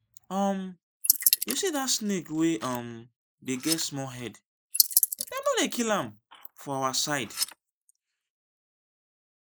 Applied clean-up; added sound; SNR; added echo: neural mask model Resemble Enhance denoiser.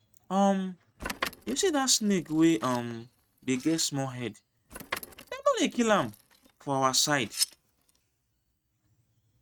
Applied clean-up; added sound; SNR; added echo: neural mask model RNNoise.